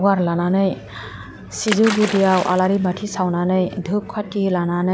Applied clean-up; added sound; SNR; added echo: none; Splash, splatter; 12 dB; none.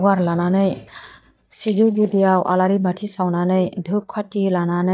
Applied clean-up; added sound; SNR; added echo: neural mask model DeepFilterNet 3.